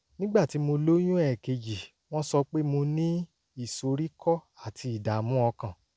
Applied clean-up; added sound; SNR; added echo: none; none; none; none.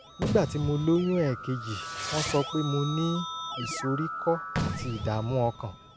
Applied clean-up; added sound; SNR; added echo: none; Keyboard (musical) + Fireworks; 6 dB; none.